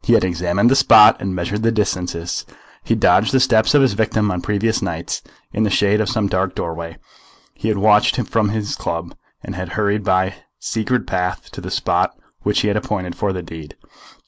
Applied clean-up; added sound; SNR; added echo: none; none; none; none.